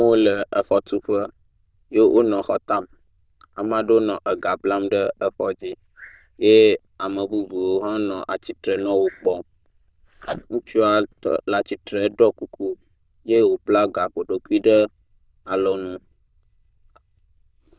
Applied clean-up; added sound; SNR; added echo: neural diffusion model UNIVERSE++.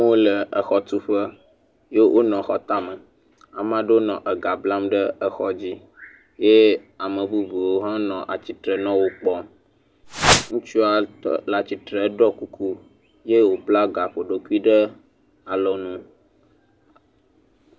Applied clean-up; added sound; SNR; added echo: none; Whoosh, swoosh, swish; -4 dB; none.